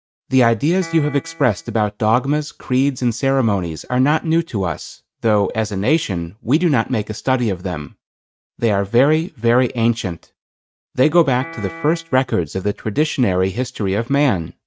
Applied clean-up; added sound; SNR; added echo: neural mask model RNNoise.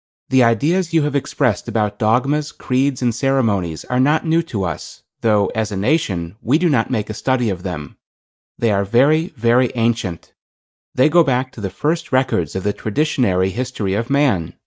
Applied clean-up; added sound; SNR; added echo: neural mask model Resemble Enhance denoiser.